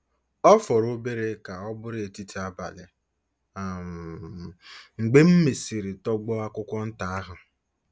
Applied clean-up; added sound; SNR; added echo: none; none; none; none.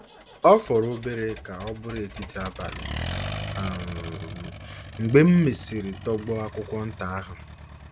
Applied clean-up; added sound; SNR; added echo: none; Accelerating, revving, vroom; 11 dB; none.